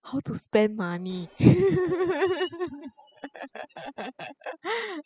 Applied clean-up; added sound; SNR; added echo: classical method spectral subtraction.